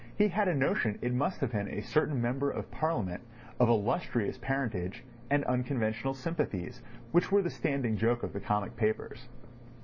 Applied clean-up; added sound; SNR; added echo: none; none; none; none.